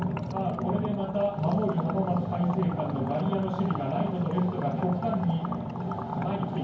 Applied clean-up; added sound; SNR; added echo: none; Liquid; 13 dB; reverberation time 0.9 s.